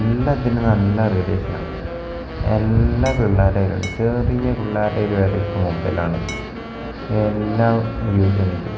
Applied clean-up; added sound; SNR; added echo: none; Wind instrument, woodwind instrument + Glass; 15 dB; none.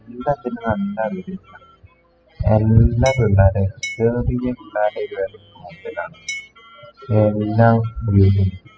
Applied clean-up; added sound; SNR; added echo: classical method spectral subtraction.